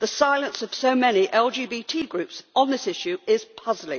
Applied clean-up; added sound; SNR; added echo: none; none; none; none.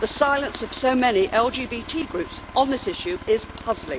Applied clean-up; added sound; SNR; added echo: none; Aircraft; 14 dB; none.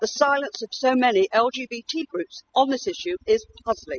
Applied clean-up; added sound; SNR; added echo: classical method spectral subtraction.